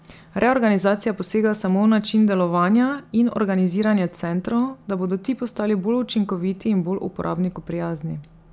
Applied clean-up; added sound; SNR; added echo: none; none; none; none.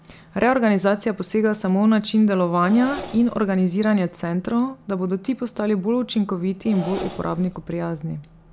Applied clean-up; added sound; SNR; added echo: none; Engine; 20 dB; none.